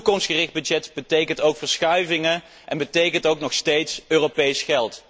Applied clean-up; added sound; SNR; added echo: none; none; none; none.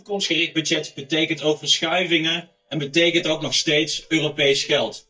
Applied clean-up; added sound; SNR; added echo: neural mask model DeepFilterNet 3.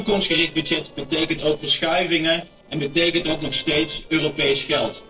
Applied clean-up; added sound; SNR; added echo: neural separator model SepFormer DNS4.